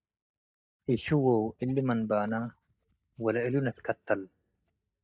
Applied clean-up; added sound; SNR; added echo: neural mask model DeepFilterNet 3.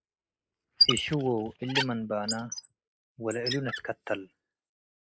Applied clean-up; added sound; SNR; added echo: neural mask model Resemble Enhance denoiser.